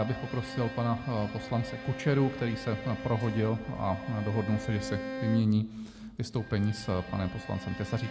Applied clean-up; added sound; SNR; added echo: none; Bowed string instrument; 11 dB; none.